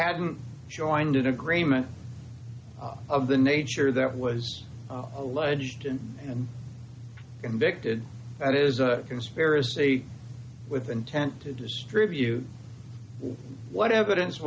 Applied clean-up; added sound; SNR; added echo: none; none; none; none.